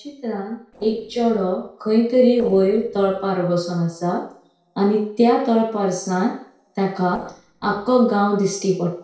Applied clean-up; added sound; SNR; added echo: neural separator model SepFormer DNS4.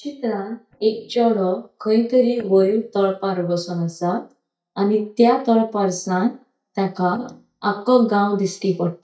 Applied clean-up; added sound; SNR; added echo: neural mask model DeepFilterNet 3.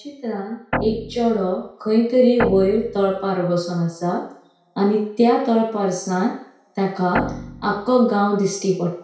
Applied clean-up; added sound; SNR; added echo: none; Guitar; 8 dB; reverberation time 0.6 s.